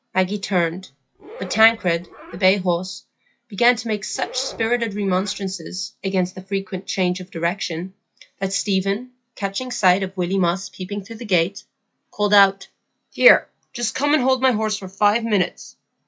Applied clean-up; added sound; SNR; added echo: classical method log-MMSE.